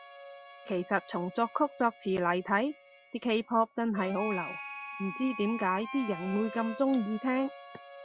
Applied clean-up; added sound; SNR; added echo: none; Harmonica; 13 dB; none.